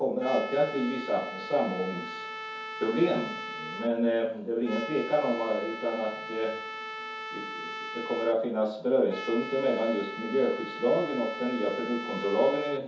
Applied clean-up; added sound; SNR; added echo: none; Trumpet; 9 dB; reverberation time 0.6 s.